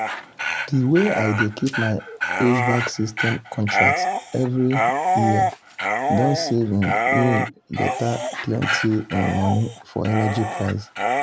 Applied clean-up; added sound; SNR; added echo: none; Dog; 2 dB; none.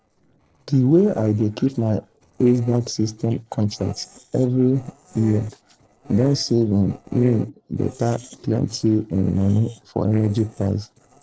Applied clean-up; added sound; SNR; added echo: neural separator model SepFormer DNS4.